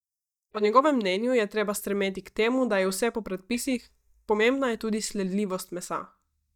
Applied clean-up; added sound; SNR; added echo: neural mask model DeepFilterNet 3.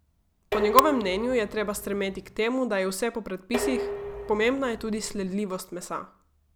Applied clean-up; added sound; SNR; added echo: none; Dishes, pots, and pans; 8 dB; none.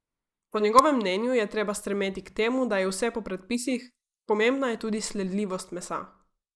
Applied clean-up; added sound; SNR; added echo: neural mask model Resemble Enhance denoiser.